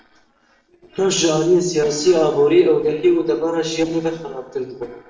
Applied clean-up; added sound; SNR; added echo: neural separator model SepFormer DNS4.